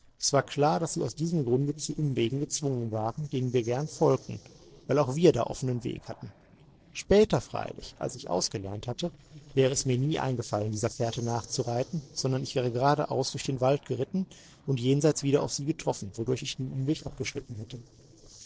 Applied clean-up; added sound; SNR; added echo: neural separator model SepFormer DNS4.